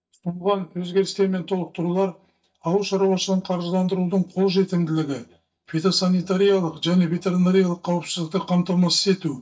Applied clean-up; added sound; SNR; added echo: neural mask model DeepFilterNet 3.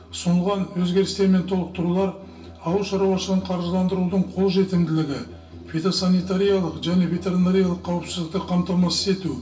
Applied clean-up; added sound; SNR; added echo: none; Musical instrument; 19 dB; reverberation time 0.2 s.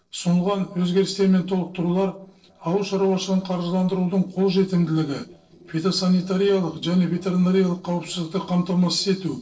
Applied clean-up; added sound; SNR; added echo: neural separator model SepFormer DNS4.